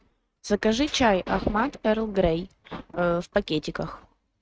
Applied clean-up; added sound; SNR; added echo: neural mask model RNNoise.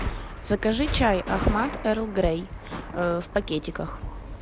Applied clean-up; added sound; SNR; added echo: none; Thunder; 13 dB; none.